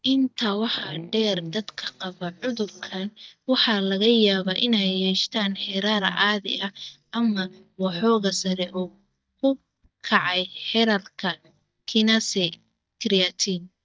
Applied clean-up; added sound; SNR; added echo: neural mask model DeepFilterNet 3.